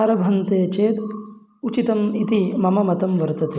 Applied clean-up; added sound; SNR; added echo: none; none; none; none.